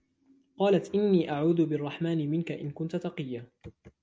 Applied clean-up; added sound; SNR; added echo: none; none; none; none.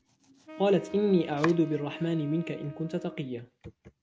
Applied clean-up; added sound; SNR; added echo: none; Wind instrument, woodwind instrument + Domestic sounds, home sounds; 14 dB; none.